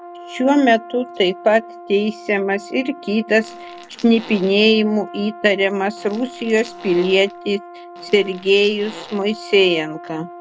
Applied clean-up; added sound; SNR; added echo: none; Brass instrument + Fart; 17 dB; none.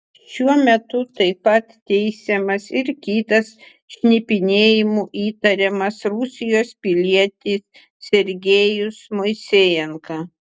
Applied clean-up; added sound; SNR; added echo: none; none; none; none.